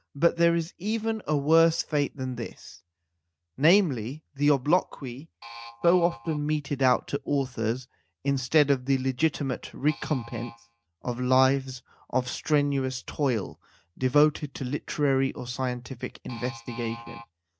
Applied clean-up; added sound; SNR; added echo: neural mask model RNNoise.